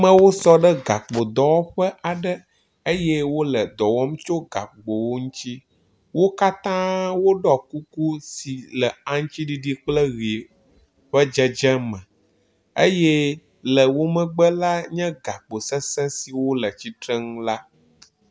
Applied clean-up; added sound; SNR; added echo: none; none; none; none.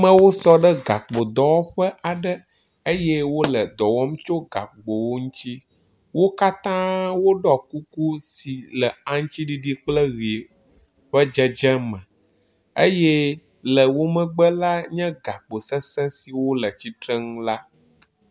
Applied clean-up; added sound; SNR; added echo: none; Explosion; 13 dB; none.